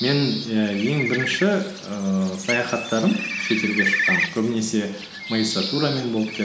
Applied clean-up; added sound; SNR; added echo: none; Bird; 5 dB; none.